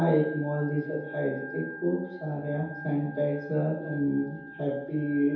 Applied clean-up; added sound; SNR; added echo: none; Organ; 15 dB; reverberation time 0.9 s.